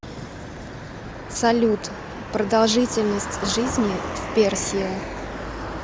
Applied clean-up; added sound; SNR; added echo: none; none; none; none.